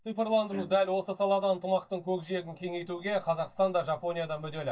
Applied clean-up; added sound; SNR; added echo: neural mask model DeepFilterNet 3.